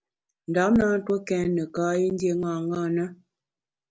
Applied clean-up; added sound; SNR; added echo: none; none; none; none.